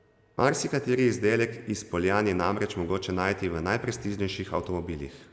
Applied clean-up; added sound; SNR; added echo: none; none; none; none.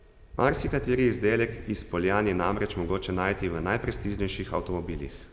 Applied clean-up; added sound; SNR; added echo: none; Bicycle; 13 dB; none.